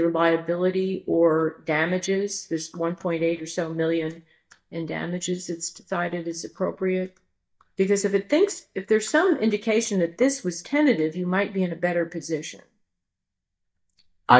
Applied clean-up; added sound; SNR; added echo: neural mask model DeepFilterNet 3.